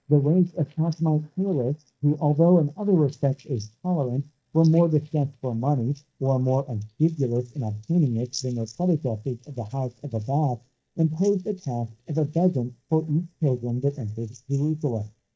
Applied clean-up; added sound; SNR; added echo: neural mask model DeepFilterNet 3.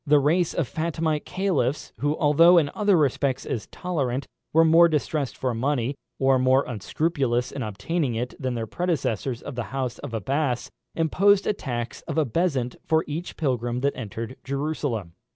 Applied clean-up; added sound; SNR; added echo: none; none; none; none.